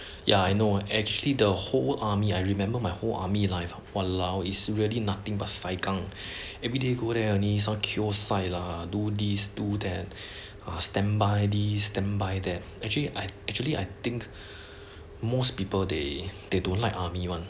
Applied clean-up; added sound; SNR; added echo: none; none; none; none.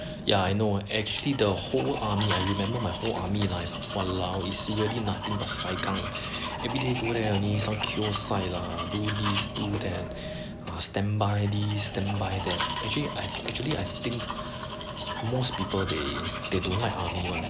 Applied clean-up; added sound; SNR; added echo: none; Domestic sounds, home sounds; 4 dB; none.